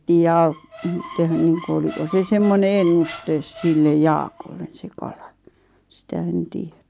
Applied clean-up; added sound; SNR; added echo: none; Squeak; 20 dB; none.